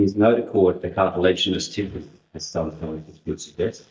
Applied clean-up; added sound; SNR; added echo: neural mask model DeepFilterNet 3.